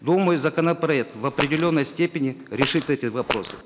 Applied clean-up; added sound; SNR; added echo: none; Fart; 6 dB; none.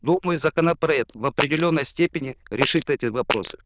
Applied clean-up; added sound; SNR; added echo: neural diffusion model UNIVERSE++.